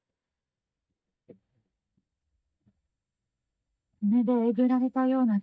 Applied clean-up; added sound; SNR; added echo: neural mask model DeepFilterNet 3.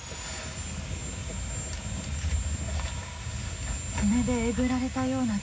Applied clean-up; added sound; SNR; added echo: none; Sawing; 11 dB; reverberation time 0.4 s.